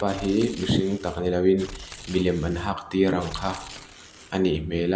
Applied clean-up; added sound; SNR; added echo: none; Tearing; 17 dB; none.